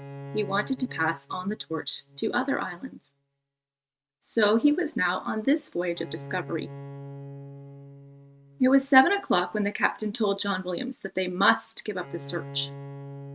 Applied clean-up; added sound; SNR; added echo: neural mask model RNNoise.